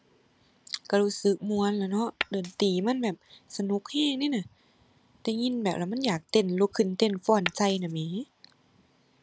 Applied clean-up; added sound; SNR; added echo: none; Glass; 10 dB; none.